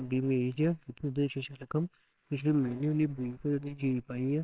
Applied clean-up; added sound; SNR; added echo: neural separator model SepFormer WHAMR!.